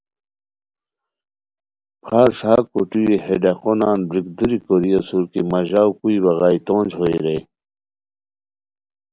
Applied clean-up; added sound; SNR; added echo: none; none; none; none.